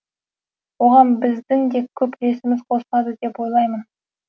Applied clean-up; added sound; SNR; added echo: none; none; none; none.